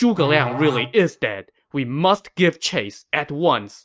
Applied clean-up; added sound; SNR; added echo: neural mask model RNNoise.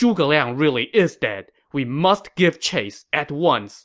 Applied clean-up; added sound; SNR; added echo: none; none; none; none.